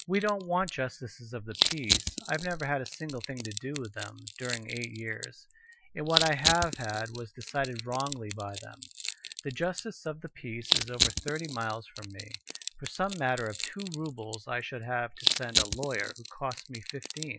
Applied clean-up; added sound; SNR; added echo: classical method Wiener filter.